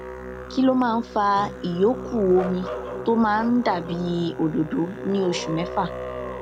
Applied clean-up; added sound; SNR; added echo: none; Musical instrument; 10 dB; none.